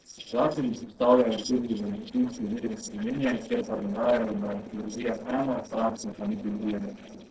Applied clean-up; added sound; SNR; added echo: neural separator model SepFormer DNS4.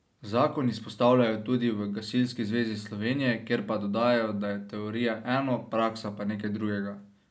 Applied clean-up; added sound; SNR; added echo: none; none; none; none.